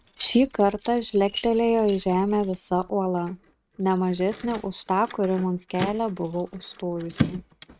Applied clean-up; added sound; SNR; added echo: neural mask model RNNoise.